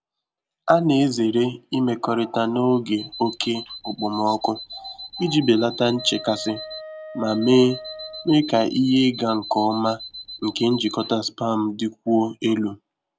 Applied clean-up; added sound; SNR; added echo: none; Wind instrument, woodwind instrument + Alarm; 14 dB; none.